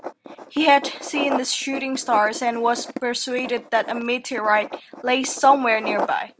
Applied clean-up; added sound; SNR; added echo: none; Writing; 11 dB; none.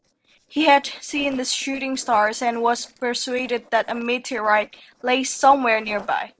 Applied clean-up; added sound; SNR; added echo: neural separator model SepFormer DNS4.